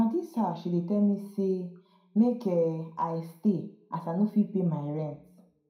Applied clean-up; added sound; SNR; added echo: none; none; none; reverberation time 0.4 s.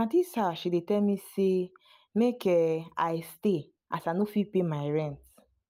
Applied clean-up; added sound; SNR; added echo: none; none; none; none.